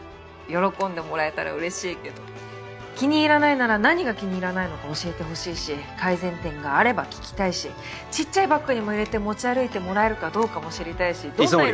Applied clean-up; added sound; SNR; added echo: none; none; none; none.